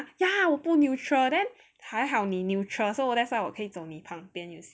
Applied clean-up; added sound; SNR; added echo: none; none; none; none.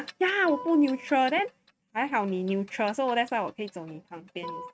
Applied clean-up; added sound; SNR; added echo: neural mask model RNNoise.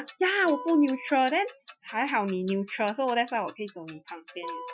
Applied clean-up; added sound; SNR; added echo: classical method Wiener filter.